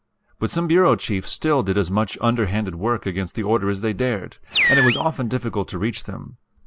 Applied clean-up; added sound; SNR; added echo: none; Animal; -1 dB; none.